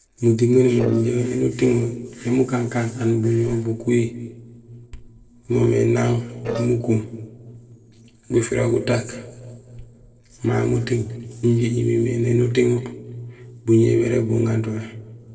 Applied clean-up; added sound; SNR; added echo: neural separator model SepFormer DNS4.